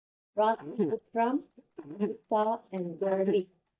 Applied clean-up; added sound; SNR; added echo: neural mask model DeepFilterNet 3.